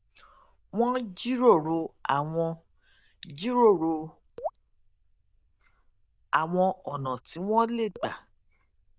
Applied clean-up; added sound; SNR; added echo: neural diffusion model UNIVERSE++.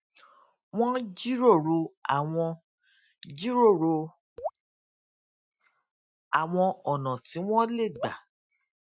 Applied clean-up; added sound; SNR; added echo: classical method Wiener filter.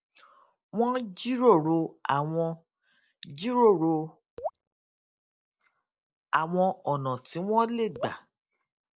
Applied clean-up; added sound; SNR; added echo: neural separator model SepFormer DNS4.